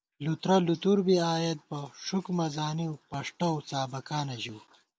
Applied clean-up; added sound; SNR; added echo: none; none; none; none.